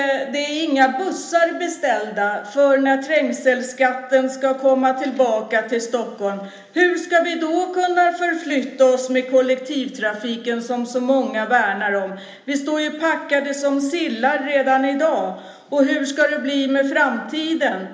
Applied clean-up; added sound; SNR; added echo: none; none; none; reverberation time 0.8 s.